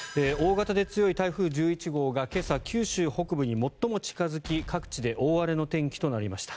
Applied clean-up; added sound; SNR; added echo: none; Explosion; 17 dB; none.